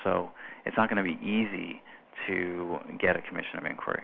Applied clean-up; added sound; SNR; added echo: none; none; none; none.